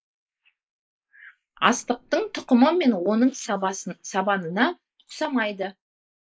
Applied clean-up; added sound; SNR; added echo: neural mask model Resemble Enhance denoiser.